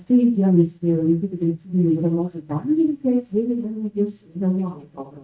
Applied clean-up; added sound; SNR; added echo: neural mask model DeepFilterNet 3.